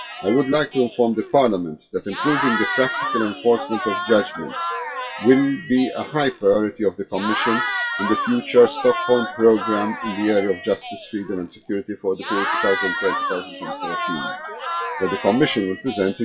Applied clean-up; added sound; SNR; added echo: classical method WPE with log-MMSE.